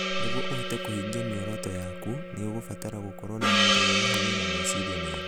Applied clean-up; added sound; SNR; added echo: none; Gong; -4 dB; none.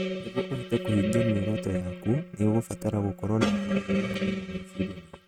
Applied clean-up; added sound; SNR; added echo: neural mask model RNNoise.